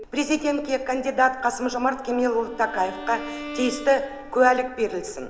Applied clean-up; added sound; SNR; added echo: none; Bowed string instrument; 16 dB; none.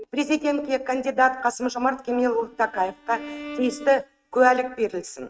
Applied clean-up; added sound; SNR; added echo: neural mask model RNNoise.